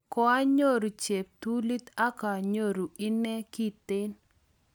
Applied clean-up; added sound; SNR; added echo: none; none; none; none.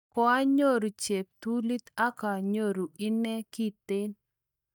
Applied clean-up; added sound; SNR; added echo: neural mask model DeepFilterNet 3.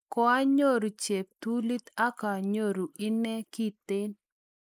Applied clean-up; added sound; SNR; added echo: neural mask model Resemble Enhance denoiser.